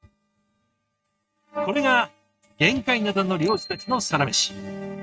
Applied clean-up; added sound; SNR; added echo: neural mask model RNNoise.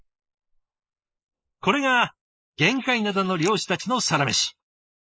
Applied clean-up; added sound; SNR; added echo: neural mask model Resemble Enhance denoiser.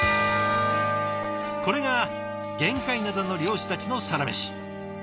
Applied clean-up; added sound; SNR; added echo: none; Bell + Bicycle bell; -1 dB; none.